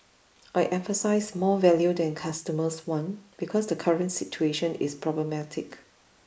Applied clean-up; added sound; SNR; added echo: neural mask model Resemble Enhance denoiser.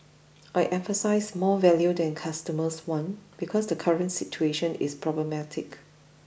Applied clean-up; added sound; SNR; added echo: none; none; none; none.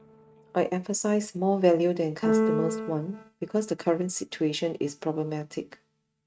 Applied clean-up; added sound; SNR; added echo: neural mask model RNNoise.